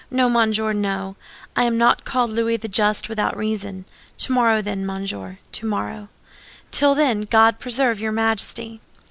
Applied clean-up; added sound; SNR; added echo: none; none; none; none.